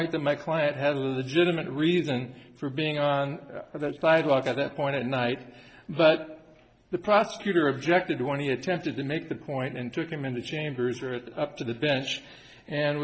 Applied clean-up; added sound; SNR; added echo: neural separator model SepFormer DNS4.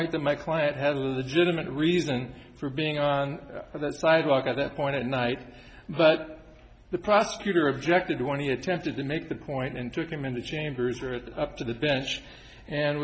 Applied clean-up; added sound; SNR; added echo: none; none; none; none.